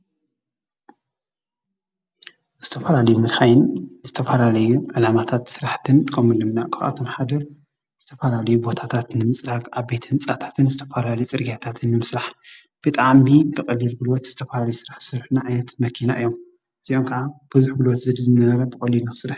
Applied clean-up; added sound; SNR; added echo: none; none; none; none.